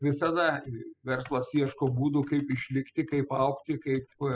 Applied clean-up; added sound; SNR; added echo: classical method spectral subtraction.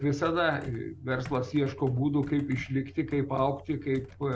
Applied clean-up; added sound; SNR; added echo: none; Computer keyboard; 18 dB; none.